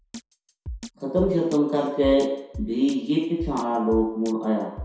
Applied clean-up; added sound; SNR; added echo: none; Drum kit; 14 dB; reverberation time 0.7 s.